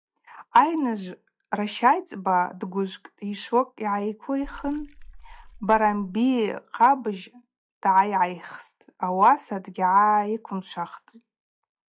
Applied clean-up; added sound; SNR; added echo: classical method log-MMSE.